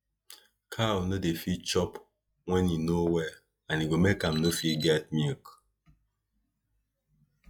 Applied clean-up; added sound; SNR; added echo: classical method log-MMSE.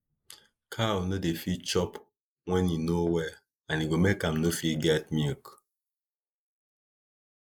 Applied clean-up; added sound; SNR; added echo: neural mask model Resemble Enhance denoiser.